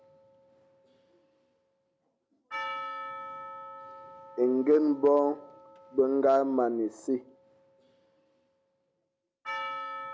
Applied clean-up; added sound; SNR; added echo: none; Percussion; 13 dB; none.